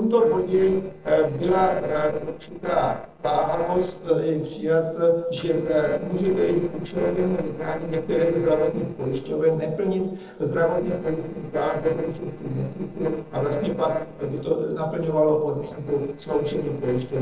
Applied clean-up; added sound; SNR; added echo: neural separator model SepFormer DNS4.